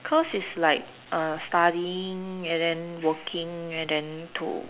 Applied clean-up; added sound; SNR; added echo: none; none; none; none.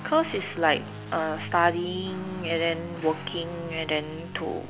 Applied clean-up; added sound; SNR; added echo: none; Guitar; 11 dB; none.